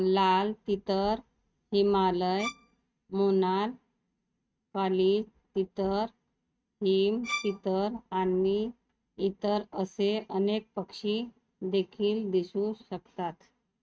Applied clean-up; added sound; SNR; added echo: neural mask model RNNoise.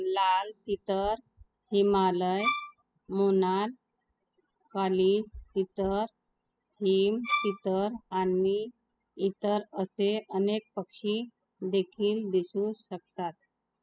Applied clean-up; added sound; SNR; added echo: classical method spectral subtraction.